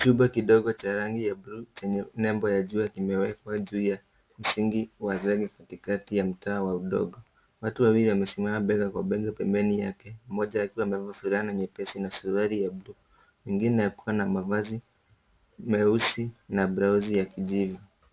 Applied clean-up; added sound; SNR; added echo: none; none; none; none.